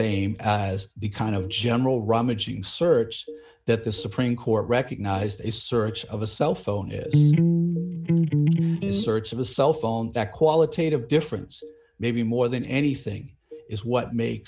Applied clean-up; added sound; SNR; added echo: none; Electric guitar; -5 dB; none.